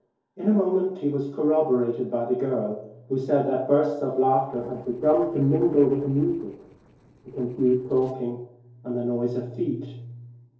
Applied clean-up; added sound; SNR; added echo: neural separator model SepFormer DNS4.